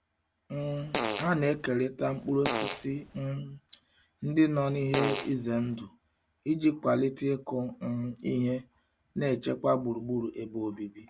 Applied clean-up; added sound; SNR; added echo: none; Fart; 6 dB; none.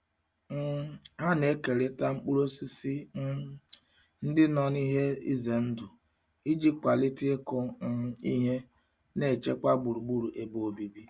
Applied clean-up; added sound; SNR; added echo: none; none; none; none.